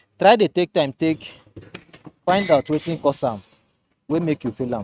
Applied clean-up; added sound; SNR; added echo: neural mask model RNNoise.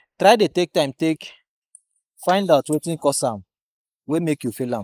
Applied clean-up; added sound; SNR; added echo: neural mask model Resemble Enhance denoiser.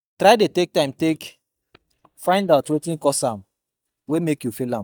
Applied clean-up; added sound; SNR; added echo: neural mask model DeepFilterNet 3.